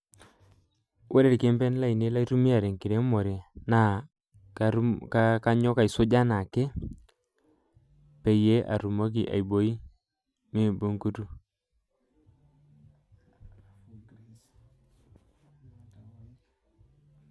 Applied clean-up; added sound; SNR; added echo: none; none; none; none.